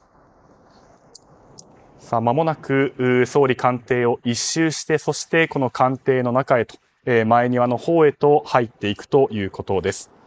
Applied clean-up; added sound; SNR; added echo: neural mask model Resemble Enhance denoiser.